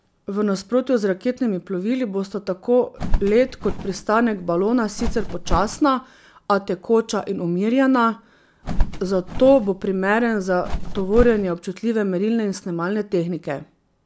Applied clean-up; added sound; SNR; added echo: none; Bird; 3 dB; none.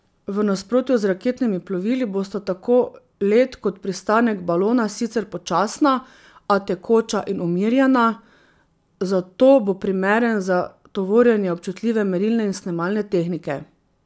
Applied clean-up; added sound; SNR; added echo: none; none; none; none.